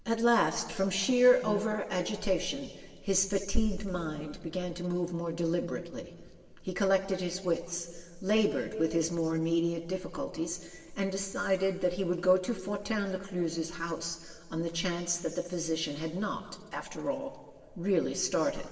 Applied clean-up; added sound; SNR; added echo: none; Brass instrument; 13 dB; reverberation time 1.9 s.